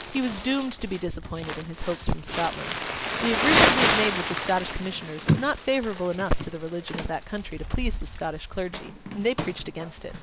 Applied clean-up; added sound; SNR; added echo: none; Crumpling, crinkling; 0 dB; none.